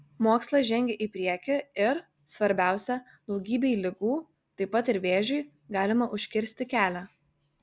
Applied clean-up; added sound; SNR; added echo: none; none; none; none.